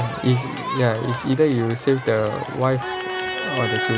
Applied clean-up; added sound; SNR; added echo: none; Crowd; 7 dB; none.